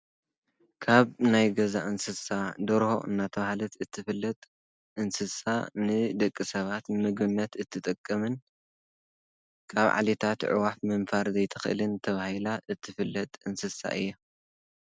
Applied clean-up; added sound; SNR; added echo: none; none; none; none.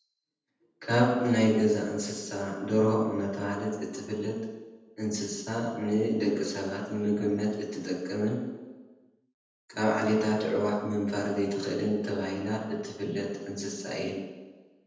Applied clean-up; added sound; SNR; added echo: none; none; none; reverberation time 1.0 s.